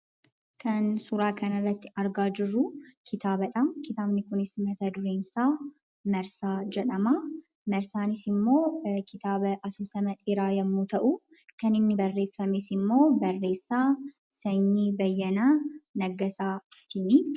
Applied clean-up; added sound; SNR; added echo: none; none; none; none.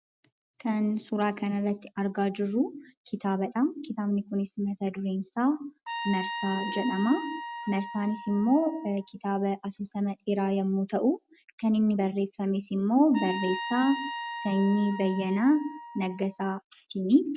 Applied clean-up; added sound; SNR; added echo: none; Trumpet; 9 dB; none.